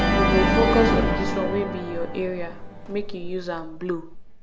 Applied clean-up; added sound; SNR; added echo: none; Organ; -3 dB; none.